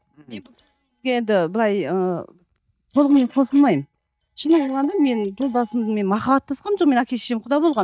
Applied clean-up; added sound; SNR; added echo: neural mask model DeepFilterNet 3.